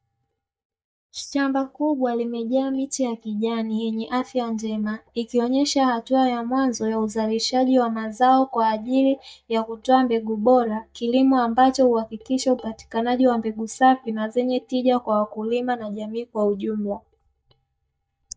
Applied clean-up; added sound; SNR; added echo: neural mask model DeepFilterNet 3.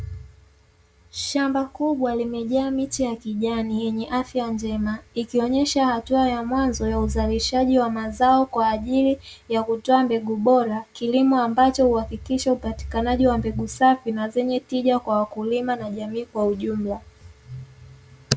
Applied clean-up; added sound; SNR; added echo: none; none; none; none.